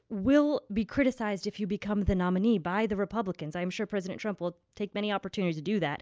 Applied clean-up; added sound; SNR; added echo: none; none; none; none.